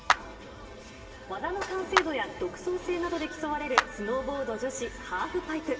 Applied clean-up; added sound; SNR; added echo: none; Clapping; 1 dB; reverberation time 1.3 s.